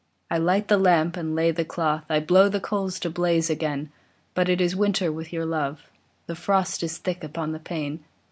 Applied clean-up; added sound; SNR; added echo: none; none; none; none.